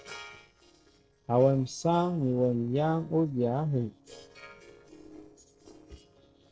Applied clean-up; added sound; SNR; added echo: neural separator model SepFormer DNS4.